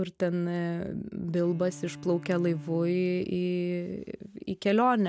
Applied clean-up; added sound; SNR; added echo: none; Bowed string instrument; 19 dB; none.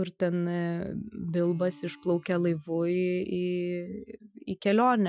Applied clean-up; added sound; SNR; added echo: classical method Wiener filter.